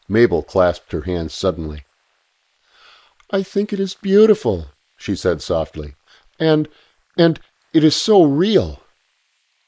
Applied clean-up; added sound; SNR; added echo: neural mask model Resemble Enhance denoiser.